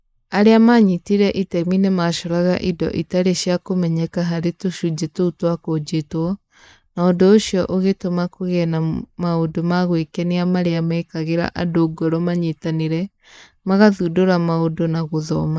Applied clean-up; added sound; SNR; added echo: neural mask model Resemble Enhance denoiser.